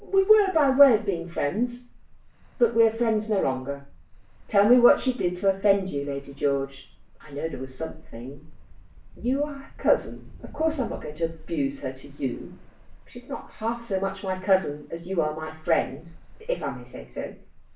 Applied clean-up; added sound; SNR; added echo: none; Ocean; 17 dB; reverberation time 0.3 s.